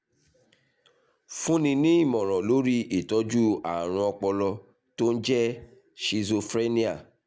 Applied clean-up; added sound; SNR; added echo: none; none; none; none.